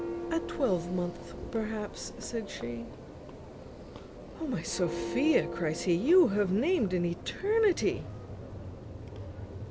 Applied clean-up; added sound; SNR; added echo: none; Church bell; 9 dB; none.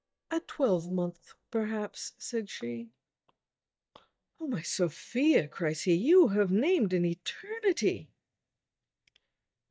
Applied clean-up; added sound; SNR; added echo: neural mask model DeepFilterNet 3.